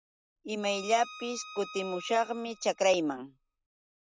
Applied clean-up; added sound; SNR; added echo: none; Bowed string instrument; 16 dB; none.